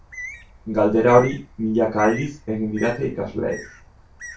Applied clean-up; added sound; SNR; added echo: none; Bird; 17 dB; reverberation time 0.2 s.